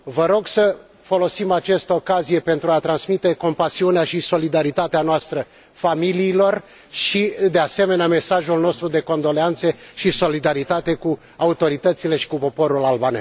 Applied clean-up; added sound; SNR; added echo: none; none; none; none.